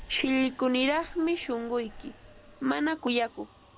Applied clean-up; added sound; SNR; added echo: none; Subway, metro, underground; 20 dB; none.